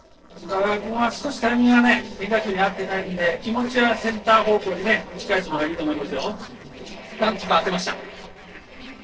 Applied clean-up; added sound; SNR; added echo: neural separator model SepFormer DNS4.